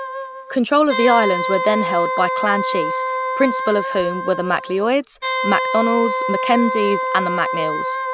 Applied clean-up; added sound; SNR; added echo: none; Wind instrument, woodwind instrument; 3 dB; none.